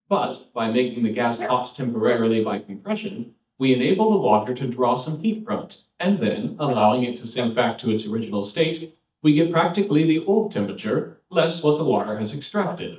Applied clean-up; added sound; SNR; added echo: neural mask model DeepFilterNet 3.